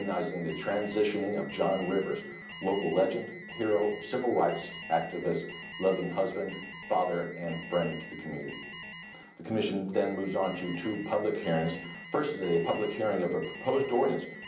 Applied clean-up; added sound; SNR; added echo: none; Alarm; 13 dB; reverberation time 0.6 s.